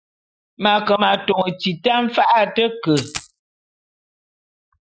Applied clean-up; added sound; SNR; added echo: classical method Wiener filter.